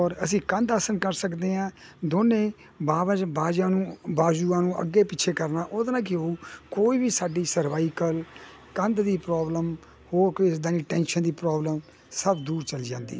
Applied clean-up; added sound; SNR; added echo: none; none; none; none.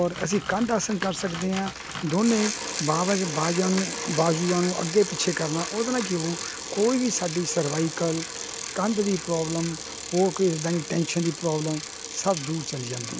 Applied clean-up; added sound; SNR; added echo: none; Bicycle; 8 dB; none.